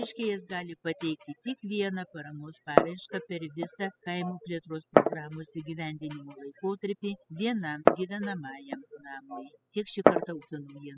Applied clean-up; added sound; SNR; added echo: classical method spectral subtraction.